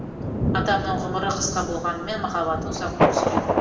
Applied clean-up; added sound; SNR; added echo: none; Thunder; -3 dB; reverberation time 1.3 s.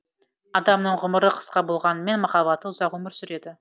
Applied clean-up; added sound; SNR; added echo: none; none; none; none.